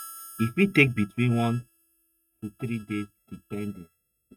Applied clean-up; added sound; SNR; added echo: neural mask model RNNoise.